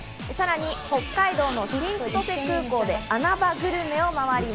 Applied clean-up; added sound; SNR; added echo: none; none; none; none.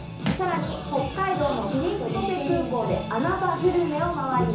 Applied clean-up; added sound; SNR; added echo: none; Cutlery, silverware; 12 dB; reverberation time 0.7 s.